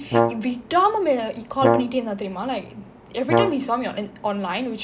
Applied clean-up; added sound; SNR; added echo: none; Brass instrument; 1 dB; none.